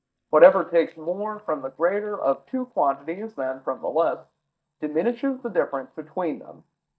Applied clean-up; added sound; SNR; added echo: neural mask model DeepFilterNet 3.